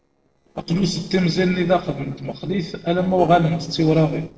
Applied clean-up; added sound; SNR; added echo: neural separator model SepFormer DNS4.